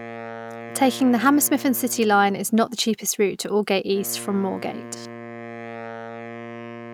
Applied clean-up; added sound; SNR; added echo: none; Wind instrument, woodwind instrument; 14 dB; none.